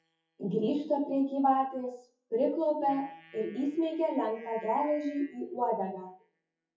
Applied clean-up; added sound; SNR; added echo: classical method WPE with log-MMSE.